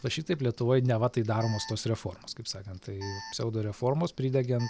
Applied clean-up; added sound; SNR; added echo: none; Alarm; 19 dB; none.